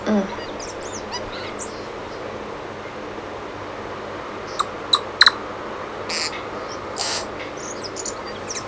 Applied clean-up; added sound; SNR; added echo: none; Bird vocalization, bird call, bird song; -1 dB; none.